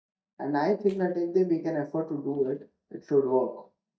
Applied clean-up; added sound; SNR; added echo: neural mask model DeepFilterNet 3.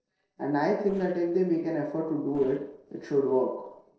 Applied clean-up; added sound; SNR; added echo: neural separator model SepFormer DNS4.